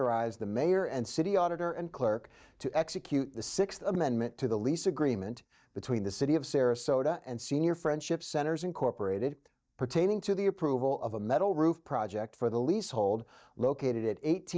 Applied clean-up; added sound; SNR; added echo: neural mask model DeepFilterNet 3.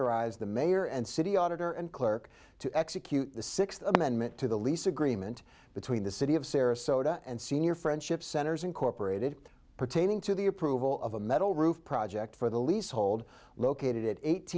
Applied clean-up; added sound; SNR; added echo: none; Fireworks; 8 dB; none.